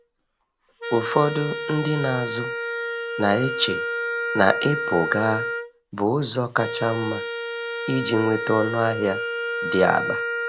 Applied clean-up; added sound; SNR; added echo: none; Wind instrument, woodwind instrument; 4 dB; none.